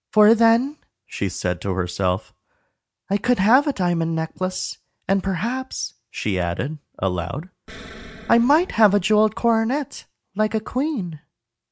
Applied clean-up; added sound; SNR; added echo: none; Explosion; 20 dB; none.